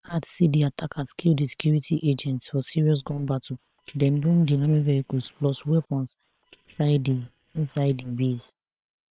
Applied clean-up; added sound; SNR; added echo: neural separator model SepFormer WHAM!.